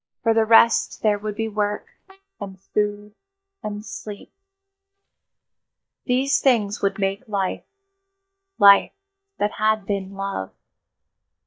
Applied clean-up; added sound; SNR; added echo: neural mask model DeepFilterNet 3.